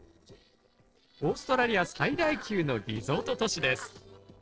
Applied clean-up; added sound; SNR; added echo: neural separator model SepFormer DNS4.